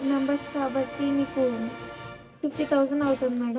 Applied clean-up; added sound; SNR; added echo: none; Applause; 13 dB; reverberation time 2.1 s.